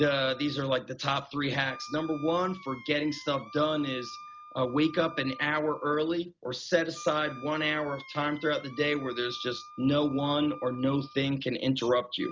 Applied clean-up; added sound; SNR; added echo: none; Wind instrument, woodwind instrument; 18 dB; none.